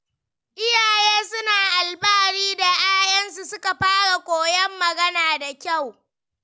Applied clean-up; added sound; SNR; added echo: none; none; none; none.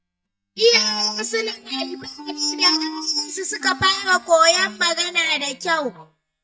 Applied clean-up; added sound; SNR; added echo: neural mask model DeepFilterNet 3.